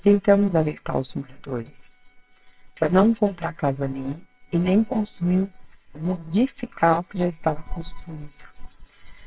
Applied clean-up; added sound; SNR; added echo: neural separator model SepFormer WHAMR!.